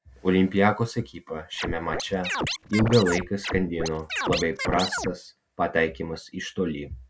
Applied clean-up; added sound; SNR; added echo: none; Scratching (performance technique); 4 dB; none.